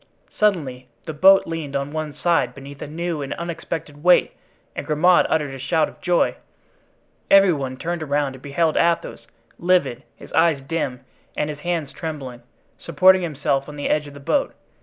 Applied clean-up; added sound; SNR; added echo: none; none; none; none.